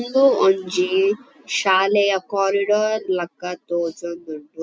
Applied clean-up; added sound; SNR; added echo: none; none; none; none.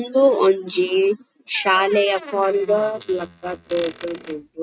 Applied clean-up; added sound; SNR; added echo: neural mask model RNNoise.